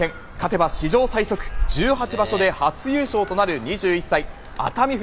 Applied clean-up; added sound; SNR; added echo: none; Animal; 8 dB; none.